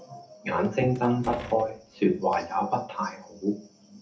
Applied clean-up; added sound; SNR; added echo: none; Door; 17 dB; reverberation time 0.3 s.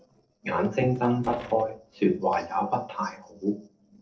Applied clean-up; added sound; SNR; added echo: neural separator model SepFormer DNS4.